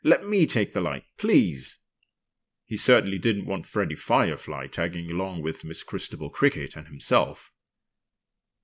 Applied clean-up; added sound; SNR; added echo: none; none; none; none.